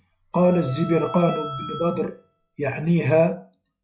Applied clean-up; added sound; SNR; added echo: classical method log-MMSE.